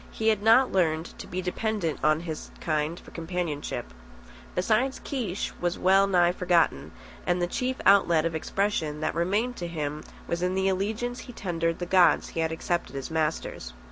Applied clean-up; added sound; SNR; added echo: none; none; none; none.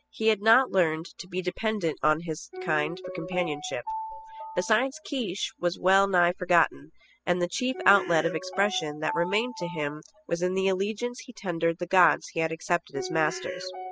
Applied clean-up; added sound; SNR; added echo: classical method spectral subtraction.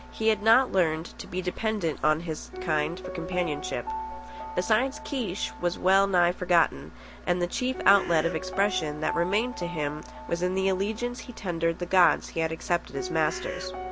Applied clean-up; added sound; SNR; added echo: none; Piano + Bird; 12 dB; none.